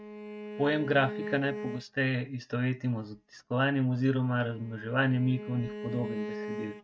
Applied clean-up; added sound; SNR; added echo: neural mask model RNNoise.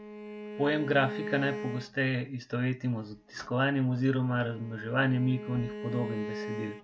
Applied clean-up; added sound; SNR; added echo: none; Bowed string instrument; 10 dB; none.